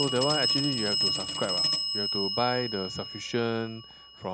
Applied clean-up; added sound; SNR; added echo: none; Telephone; -1 dB; none.